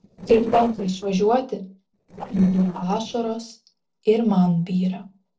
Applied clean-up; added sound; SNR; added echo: neural separator model SepFormer DNS4.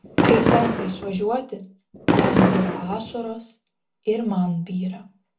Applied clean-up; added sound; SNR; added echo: none; Fireworks; -3 dB; reverberation time 0.2 s.